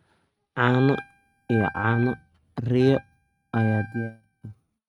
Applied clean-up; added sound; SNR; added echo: neural mask model RNNoise.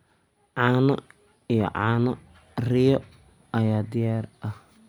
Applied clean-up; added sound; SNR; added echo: none; none; none; none.